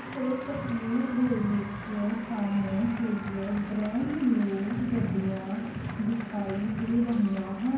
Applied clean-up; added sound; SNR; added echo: none; Applause; 15 dB; reverberation time 0.9 s.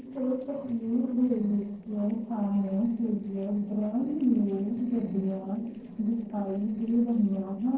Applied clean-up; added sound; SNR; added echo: neural separator model SepFormer DNS4.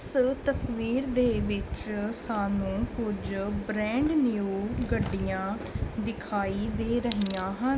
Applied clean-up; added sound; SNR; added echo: none; none; none; none.